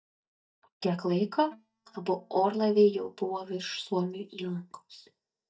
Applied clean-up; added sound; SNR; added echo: neural mask model DeepFilterNet 3.